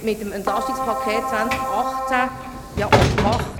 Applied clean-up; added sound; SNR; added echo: none; Sliding door / Train + Keyboard (musical); -2 dB; none.